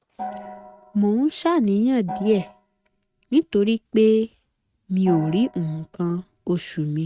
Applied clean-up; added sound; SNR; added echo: neural mask model RNNoise.